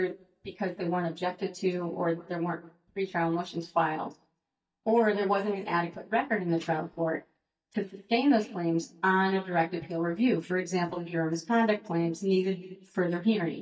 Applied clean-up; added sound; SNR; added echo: neural mask model DeepFilterNet 3.